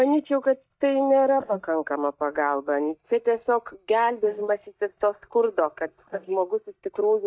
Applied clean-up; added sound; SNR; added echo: neural mask model DeepFilterNet 3.